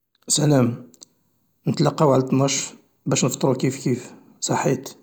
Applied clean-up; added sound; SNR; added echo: none; none; none; none.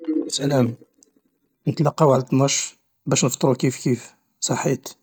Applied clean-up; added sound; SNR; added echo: neural mask model DeepFilterNet 3.